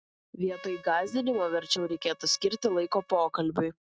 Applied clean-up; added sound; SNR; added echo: neural mask model RNNoise.